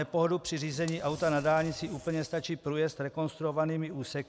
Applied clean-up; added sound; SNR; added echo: none; Tearing; 20 dB; none.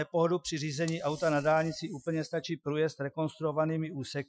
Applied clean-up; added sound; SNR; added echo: classical method Wiener filter.